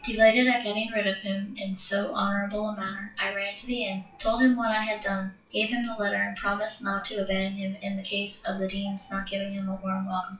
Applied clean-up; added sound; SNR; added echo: classical method WPE with log-MMSE.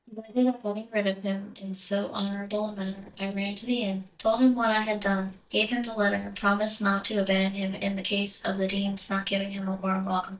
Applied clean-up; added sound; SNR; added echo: neural mask model DeepFilterNet 3.